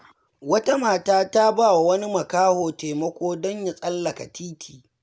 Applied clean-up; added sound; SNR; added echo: none; none; none; none.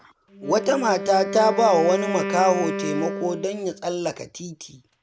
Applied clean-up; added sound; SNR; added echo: none; Wind instrument, woodwind instrument; 8 dB; none.